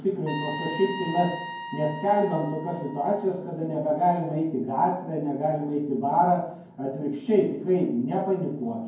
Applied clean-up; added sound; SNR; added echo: none; Trumpet; 11 dB; reverberation time 0.9 s.